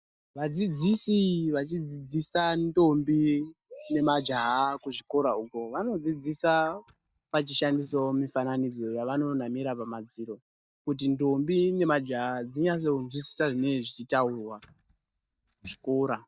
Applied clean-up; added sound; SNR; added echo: neural mask model DeepFilterNet 3.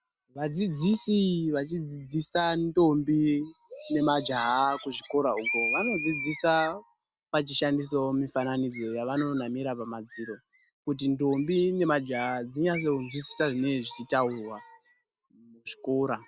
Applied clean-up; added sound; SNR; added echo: none; none; none; none.